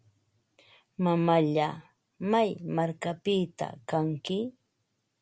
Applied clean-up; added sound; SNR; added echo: none; none; none; none.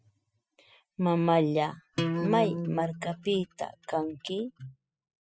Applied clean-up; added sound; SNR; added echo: classical method spectral subtraction.